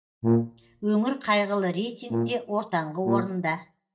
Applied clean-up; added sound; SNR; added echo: neural mask model DeepFilterNet 3.